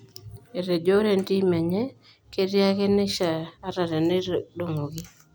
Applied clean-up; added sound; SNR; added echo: none; none; none; none.